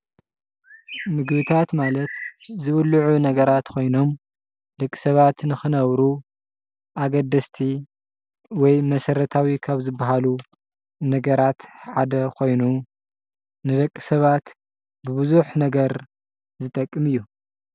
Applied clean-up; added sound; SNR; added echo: none; Bird; 15 dB; none.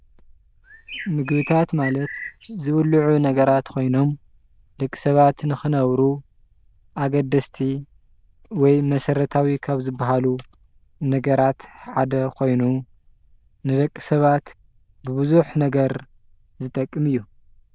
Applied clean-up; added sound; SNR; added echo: neural diffusion model UNIVERSE++.